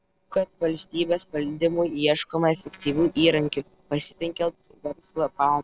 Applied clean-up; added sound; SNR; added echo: neural separator model SepFormer DNS4.